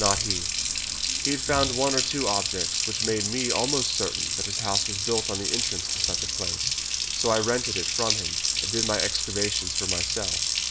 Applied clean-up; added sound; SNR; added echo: none; Water tap, faucet; -3 dB; none.